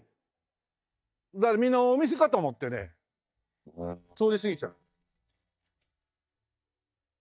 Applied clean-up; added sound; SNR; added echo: neural mask model DeepFilterNet 3.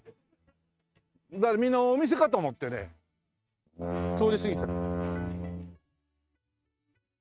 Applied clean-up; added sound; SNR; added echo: neural mask model RNNoise.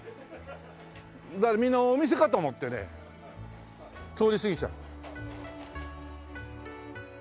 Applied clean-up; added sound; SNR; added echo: none; none; none; none.